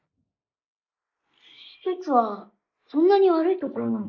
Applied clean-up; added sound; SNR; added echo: neural mask model Resemble Enhance denoiser.